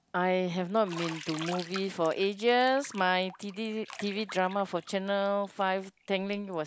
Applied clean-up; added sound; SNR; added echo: none; Bathtub (filling or washing); 17 dB; none.